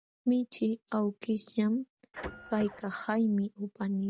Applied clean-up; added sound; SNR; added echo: none; Printer; 13 dB; none.